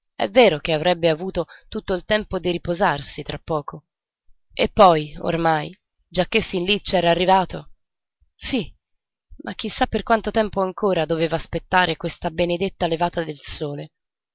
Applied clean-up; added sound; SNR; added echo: none; none; none; none.